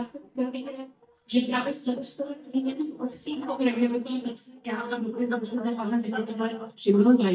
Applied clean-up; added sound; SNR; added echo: neural mask model DeepFilterNet 3.